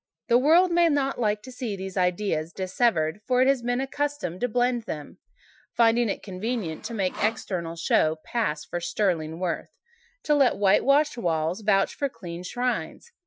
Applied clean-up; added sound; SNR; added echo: classical method Wiener filter.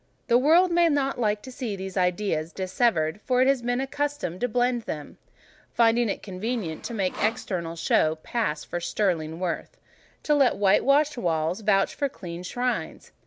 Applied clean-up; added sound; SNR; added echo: none; Sawing; 14 dB; none.